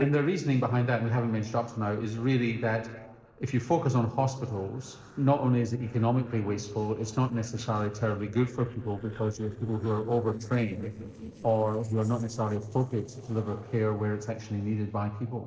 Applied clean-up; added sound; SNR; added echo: neural separator model SepFormer DNS4.